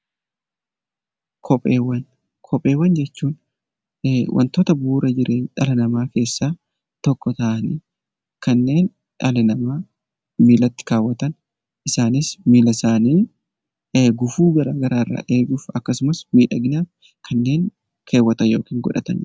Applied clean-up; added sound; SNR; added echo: none; none; none; none.